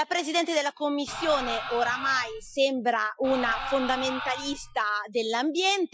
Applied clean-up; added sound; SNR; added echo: classical method Wiener filter.